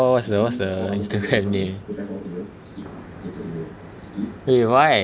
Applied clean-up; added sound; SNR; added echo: none; none; none; none.